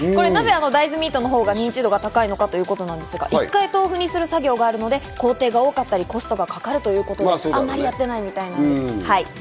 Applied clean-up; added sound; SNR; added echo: none; none; none; none.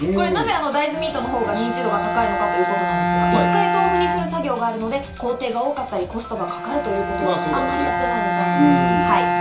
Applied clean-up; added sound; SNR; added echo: none; Bowed string instrument; 0 dB; reverberation time 0.4 s.